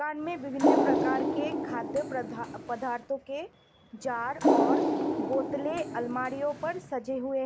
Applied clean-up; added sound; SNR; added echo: none; Water; -4 dB; none.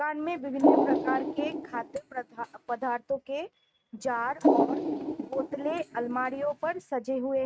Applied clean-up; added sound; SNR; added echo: neural mask model RNNoise.